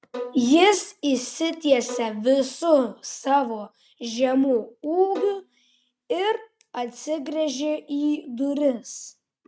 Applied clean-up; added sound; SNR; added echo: neural mask model RNNoise.